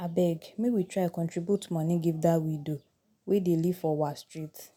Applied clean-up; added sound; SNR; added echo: none; none; none; none.